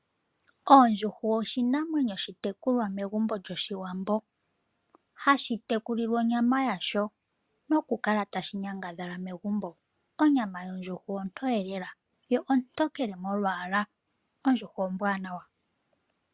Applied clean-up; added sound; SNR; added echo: none; none; none; none.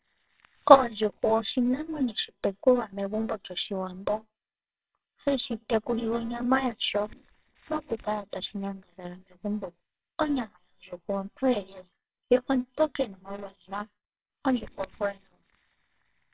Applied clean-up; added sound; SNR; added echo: neural separator model SepFormer WHAMR!.